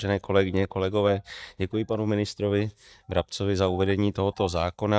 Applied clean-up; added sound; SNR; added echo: neural mask model DeepFilterNet 3.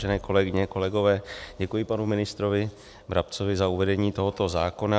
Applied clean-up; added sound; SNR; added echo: none; none; none; none.